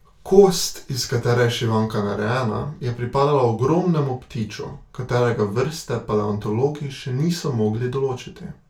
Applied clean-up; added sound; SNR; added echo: none; none; none; reverberation time 0.3 s.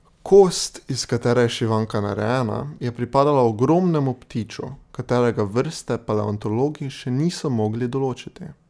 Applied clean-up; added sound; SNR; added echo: none; none; none; none.